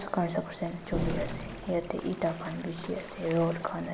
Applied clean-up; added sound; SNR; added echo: none; Gull, seagull / Waves, surf; 17 dB; none.